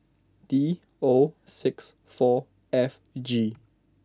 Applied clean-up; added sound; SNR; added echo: none; none; none; none.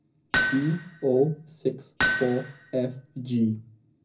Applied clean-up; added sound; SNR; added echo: none; Hammer; 3 dB; reverberation time 0.4 s.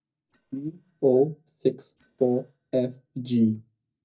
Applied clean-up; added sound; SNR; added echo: neural mask model DeepFilterNet 3.